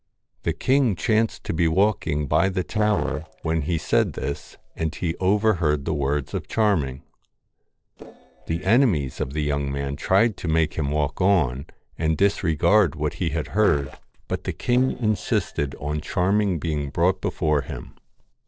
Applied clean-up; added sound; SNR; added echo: neural separator model SepFormer DNS4.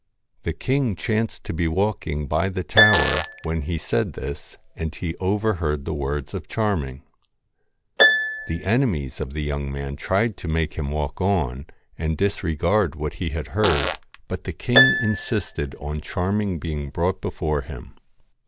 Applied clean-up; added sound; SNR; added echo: none; Harp + Fart; 2 dB; none.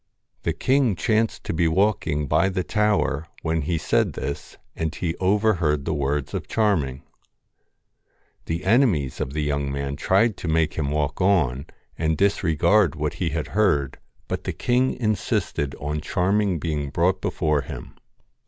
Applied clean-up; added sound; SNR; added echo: none; none; none; none.